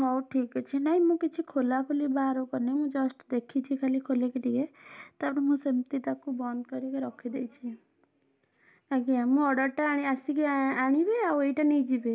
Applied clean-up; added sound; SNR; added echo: none; none; none; none.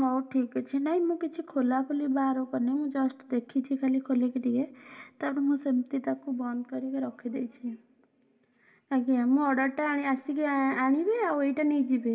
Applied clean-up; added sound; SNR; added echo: none; none; none; reverberation time 0.5 s.